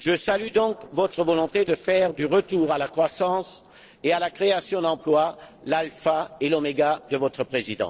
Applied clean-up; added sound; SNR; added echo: neural separator model SepFormer DNS4.